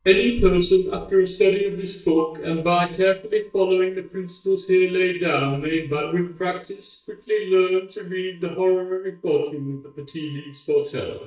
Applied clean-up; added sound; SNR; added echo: neural mask model DeepFilterNet 3.